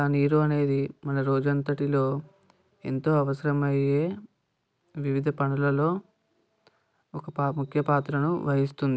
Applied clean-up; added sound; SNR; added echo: none; none; none; none.